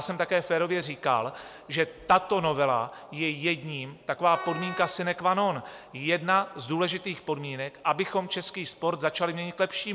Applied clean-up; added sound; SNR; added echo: none; Wind instrument, woodwind instrument; 12 dB; none.